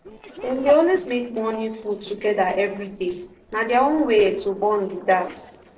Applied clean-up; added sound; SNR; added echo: neural separator model SepFormer DNS4.